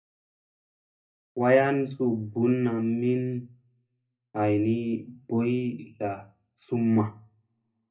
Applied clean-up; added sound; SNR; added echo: none; none; none; reverberation time 0.4 s.